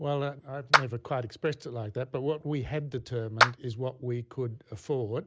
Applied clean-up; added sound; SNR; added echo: none; Clapping; -3 dB; none.